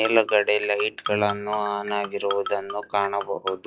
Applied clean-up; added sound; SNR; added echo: classical method log-MMSE.